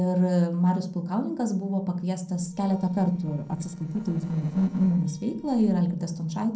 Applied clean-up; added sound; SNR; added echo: neural separator model SepFormer DNS4.